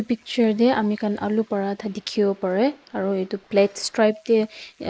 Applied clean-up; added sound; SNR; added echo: neural mask model Resemble Enhance denoiser.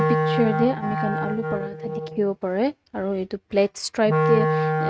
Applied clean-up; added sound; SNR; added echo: neural mask model RNNoise.